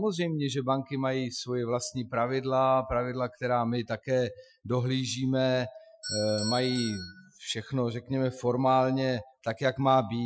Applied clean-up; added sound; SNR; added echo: classical method Wiener filter.